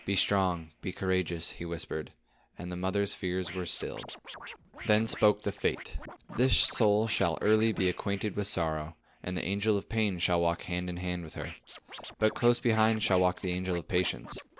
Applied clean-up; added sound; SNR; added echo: none; Scratching (performance technique); 18 dB; none.